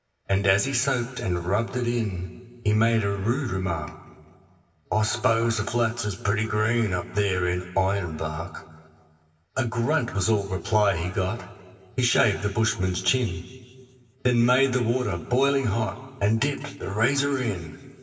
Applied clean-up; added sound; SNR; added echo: none; none; none; reverberation time 1.8 s.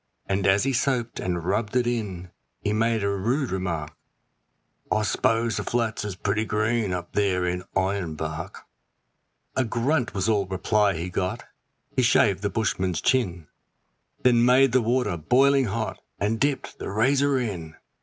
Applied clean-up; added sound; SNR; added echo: none; none; none; none.